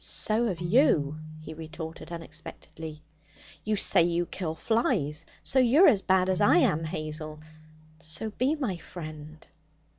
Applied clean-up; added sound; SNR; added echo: none; Keyboard (musical); 13 dB; none.